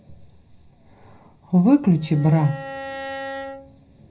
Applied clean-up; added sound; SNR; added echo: none; Bowed string instrument; 12 dB; reverberation time 0.4 s.